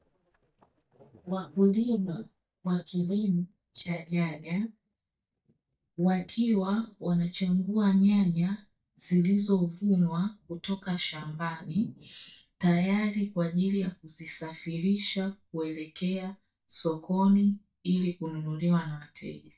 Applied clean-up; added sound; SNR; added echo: neural mask model DeepFilterNet 3.